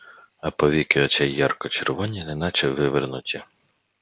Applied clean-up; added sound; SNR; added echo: none; none; none; none.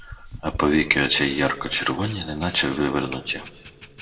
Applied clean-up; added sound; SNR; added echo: none; Camera; 16 dB; reverberation time 1.3 s.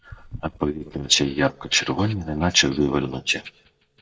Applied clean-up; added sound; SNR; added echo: neural mask model DeepFilterNet 3.